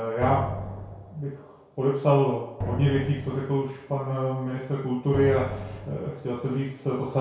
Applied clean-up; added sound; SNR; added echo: none; Drum; 8 dB; reverberation time 0.6 s.